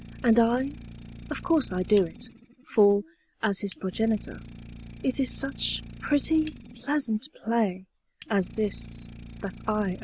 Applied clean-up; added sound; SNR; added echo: none; Idling; 16 dB; none.